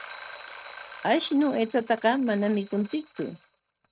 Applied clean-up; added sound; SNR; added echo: neural mask model RNNoise.